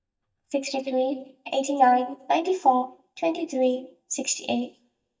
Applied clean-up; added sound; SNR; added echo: neural mask model DeepFilterNet 3.